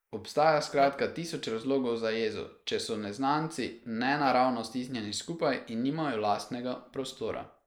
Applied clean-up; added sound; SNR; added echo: neural mask model Resemble Enhance denoiser.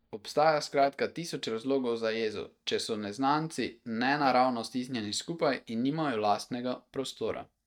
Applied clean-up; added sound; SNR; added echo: neural mask model DeepFilterNet 3.